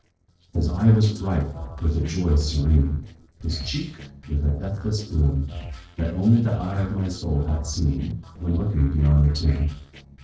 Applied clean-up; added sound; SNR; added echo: neural separator model SepFormer DNS4.